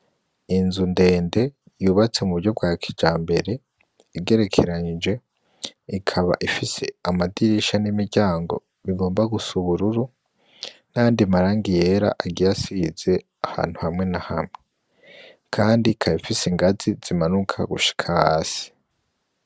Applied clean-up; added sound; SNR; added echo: none; none; none; none.